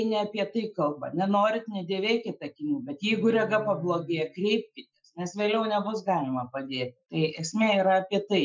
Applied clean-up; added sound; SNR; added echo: classical method Wiener filter.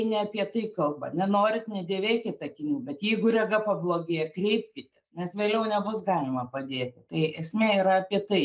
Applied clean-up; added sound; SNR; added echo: neural mask model Resemble Enhance denoiser.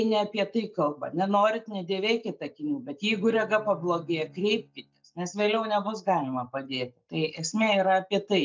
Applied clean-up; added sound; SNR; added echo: neural mask model DeepFilterNet 3.